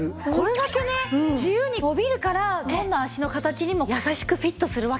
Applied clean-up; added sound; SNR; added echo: none; none; none; none.